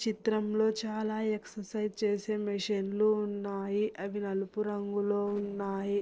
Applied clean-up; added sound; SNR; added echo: neural separator model SepFormer DNS4.